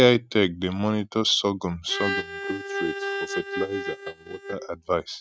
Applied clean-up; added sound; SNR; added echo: neural mask model RNNoise.